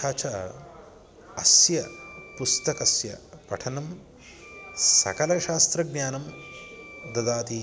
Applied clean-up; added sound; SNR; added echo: none; Wind instrument, woodwind instrument; 19 dB; none.